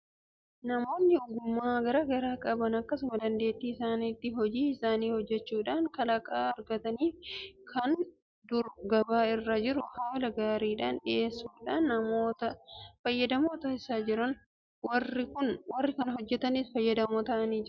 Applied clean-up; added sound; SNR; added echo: none; none; none; none.